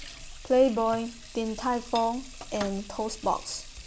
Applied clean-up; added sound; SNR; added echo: none; Sink (filling or washing) / Water tap, faucet; 16 dB; none.